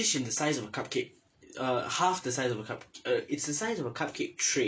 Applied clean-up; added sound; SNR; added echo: none; none; none; none.